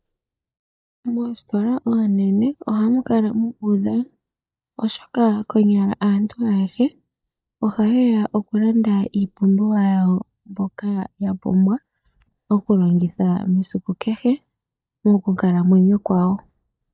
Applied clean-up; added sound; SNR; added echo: neural mask model DeepFilterNet 3.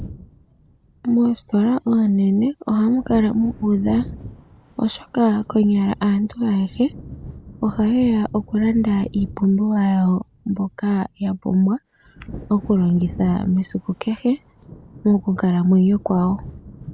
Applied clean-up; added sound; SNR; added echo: none; Thunder / Wind; 18 dB; none.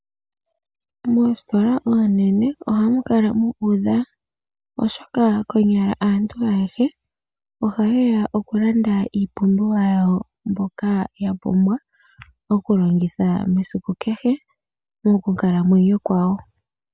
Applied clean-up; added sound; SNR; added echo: none; none; none; none.